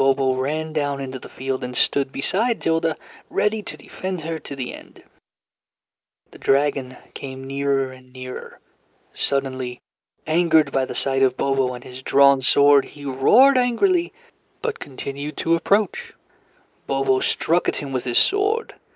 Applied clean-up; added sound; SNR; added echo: neural mask model Resemble Enhance denoiser.